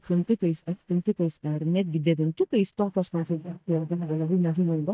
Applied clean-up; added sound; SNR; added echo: neural mask model DeepFilterNet 3.